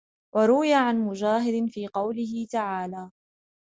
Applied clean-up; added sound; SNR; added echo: none; none; none; none.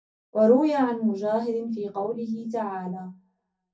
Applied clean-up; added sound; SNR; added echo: none; none; none; reverberation time 0.3 s.